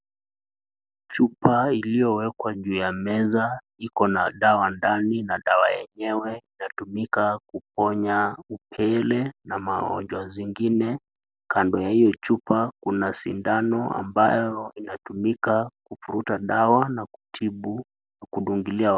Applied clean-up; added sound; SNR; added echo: none; none; none; none.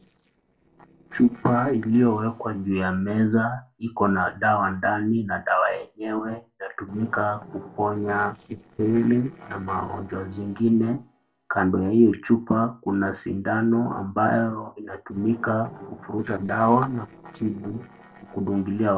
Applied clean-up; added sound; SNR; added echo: neural separator model SepFormer DNS4.